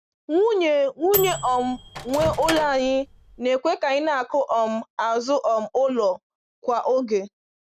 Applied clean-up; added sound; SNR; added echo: none; Microwave oven; 8 dB; none.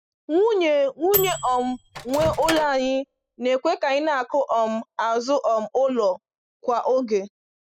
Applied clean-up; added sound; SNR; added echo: classical method spectral subtraction.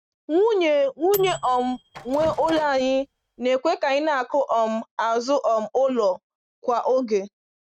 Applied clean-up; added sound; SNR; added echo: neural mask model RNNoise.